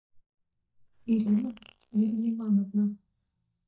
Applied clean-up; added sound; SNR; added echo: neural mask model DeepFilterNet 3.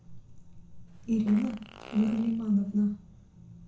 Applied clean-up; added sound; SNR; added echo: none; Fart; 18 dB; reverberation time 0.5 s.